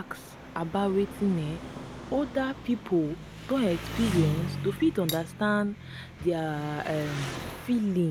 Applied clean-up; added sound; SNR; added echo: none; Engine + Cutlery, silverware; 8 dB; none.